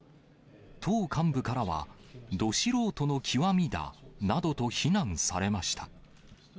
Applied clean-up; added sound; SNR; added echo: none; none; none; none.